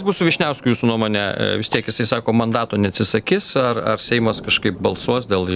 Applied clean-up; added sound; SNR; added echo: none; Thunder / Rain + Shatter; 20 dB; none.